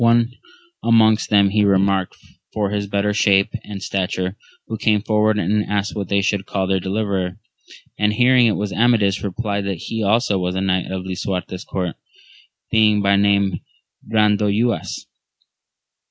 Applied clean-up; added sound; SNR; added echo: none; none; none; none.